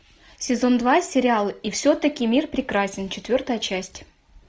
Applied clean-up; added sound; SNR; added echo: none; none; none; none.